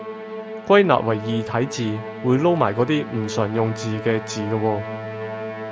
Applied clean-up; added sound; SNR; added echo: none; Musical instrument; 10 dB; none.